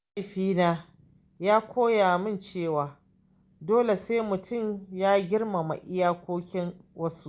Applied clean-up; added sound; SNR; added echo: none; none; none; none.